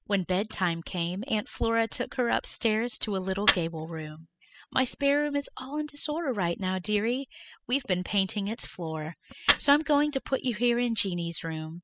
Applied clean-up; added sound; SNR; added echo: classical method spectral subtraction.